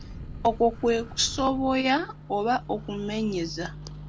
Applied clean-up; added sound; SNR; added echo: none; Microwave oven; 13 dB; none.